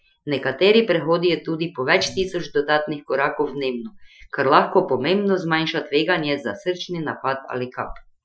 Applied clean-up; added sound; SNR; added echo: classical method Wiener filter.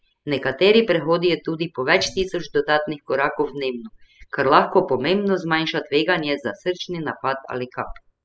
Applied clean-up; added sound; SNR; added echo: classical method spectral subtraction.